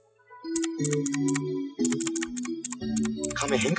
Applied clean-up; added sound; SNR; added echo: classical method spectral subtraction.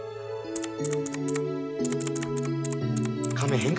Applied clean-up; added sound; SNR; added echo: none; Typing; 14 dB; none.